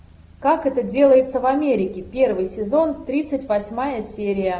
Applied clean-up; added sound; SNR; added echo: none; none; none; none.